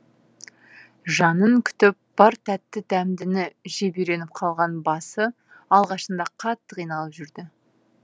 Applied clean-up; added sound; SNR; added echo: none; none; none; none.